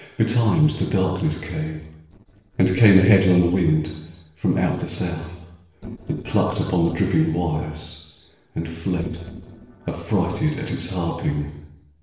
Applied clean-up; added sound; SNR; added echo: neural separator model SepFormer DNS4.